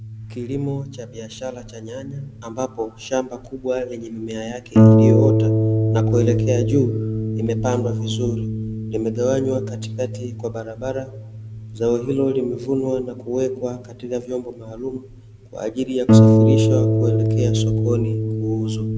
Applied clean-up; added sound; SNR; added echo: none; Harp; -5 dB; none.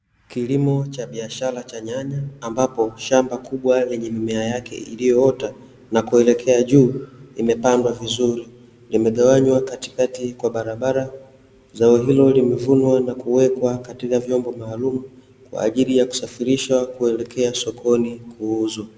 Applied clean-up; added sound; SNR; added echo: none; none; none; none.